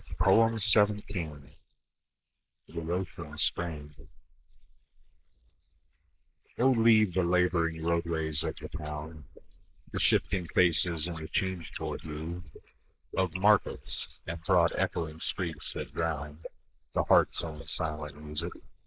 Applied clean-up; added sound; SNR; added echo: neural mask model Resemble Enhance denoiser.